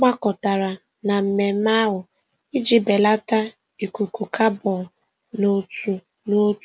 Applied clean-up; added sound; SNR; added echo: none; none; none; none.